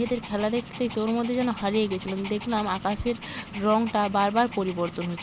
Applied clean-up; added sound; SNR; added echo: none; Dog; 17 dB; none.